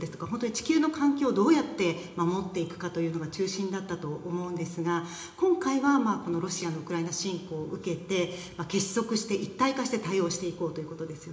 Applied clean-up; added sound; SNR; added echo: none; none; none; reverberation time 0.8 s.